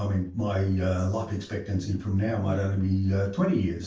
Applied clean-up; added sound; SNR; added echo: neural separator model SepFormer DNS4.